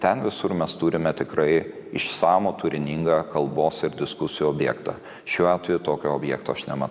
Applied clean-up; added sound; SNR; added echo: none; none; none; none.